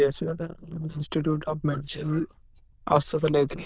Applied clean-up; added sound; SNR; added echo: neural diffusion model UNIVERSE++.